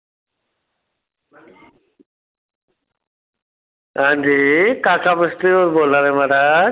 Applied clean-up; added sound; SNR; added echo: none; none; none; none.